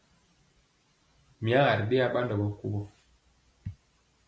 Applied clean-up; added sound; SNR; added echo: none; none; none; none.